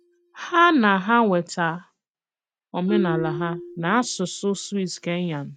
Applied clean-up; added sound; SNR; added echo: neural mask model RNNoise.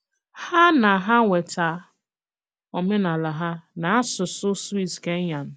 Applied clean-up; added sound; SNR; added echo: none; none; none; none.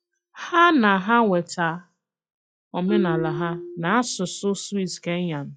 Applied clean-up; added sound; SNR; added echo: classical method log-MMSE.